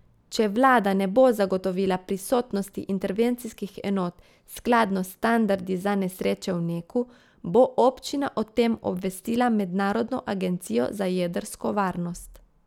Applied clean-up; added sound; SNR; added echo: none; none; none; none.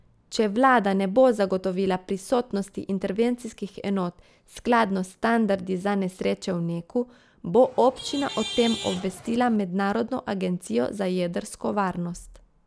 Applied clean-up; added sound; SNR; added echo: none; Traffic noise, roadway noise / Vehicle horn, car horn, honking; 11 dB; none.